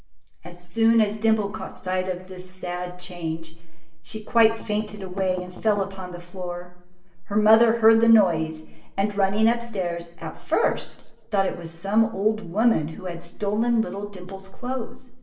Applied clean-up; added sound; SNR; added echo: neural separator model SepFormer DNS4.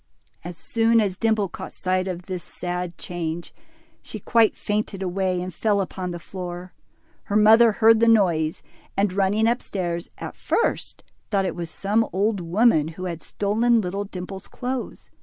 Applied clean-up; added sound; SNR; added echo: none; none; none; none.